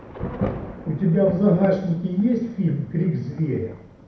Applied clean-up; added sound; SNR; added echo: none; Thunder / Rain; 12 dB; reverberation time 0.6 s.